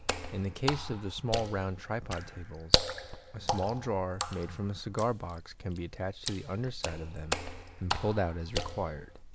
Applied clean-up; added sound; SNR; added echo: none; Water / Splash, splatter; 2 dB; none.